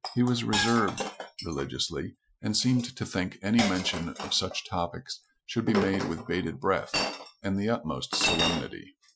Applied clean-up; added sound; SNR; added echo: classical method Wiener filter.